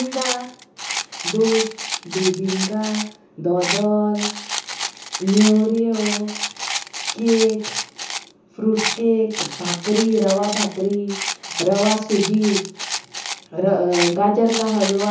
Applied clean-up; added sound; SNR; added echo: none; Rattle; 7 dB; reverberation time 0.7 s.